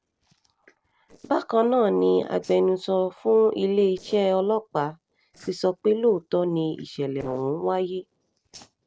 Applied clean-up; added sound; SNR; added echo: neural separator model SepFormer DNS4.